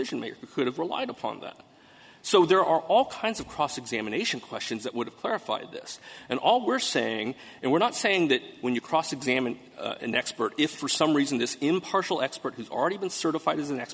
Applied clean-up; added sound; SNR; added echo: none; none; none; none.